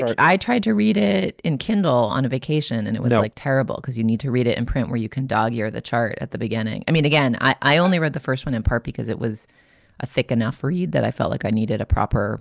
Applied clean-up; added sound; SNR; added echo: neural mask model DeepFilterNet 3.